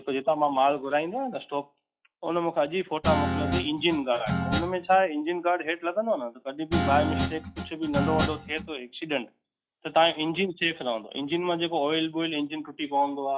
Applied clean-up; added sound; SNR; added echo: classical method log-MMSE.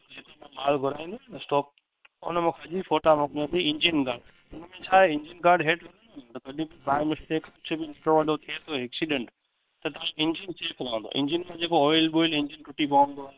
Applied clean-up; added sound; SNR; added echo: neural separator model SepFormer WHAM!.